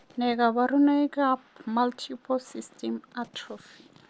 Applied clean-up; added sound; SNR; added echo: none; none; none; none.